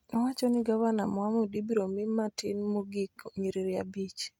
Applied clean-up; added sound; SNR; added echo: neural mask model RNNoise.